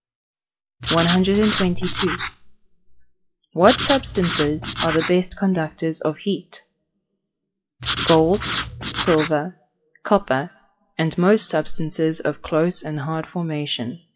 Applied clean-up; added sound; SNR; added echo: classical method WPE with log-MMSE.